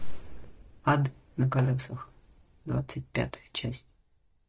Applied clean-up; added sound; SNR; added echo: neural mask model DeepFilterNet 3.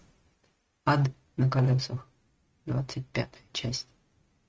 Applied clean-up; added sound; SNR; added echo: neural mask model RNNoise.